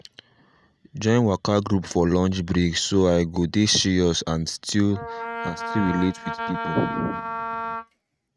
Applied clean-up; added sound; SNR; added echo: neural mask model RNNoise.